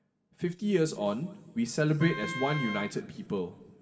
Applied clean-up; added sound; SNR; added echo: none; Wind instrument, woodwind instrument; 10 dB; reverberation time 2.3 s.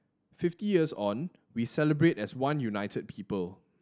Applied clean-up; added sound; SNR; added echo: none; none; none; none.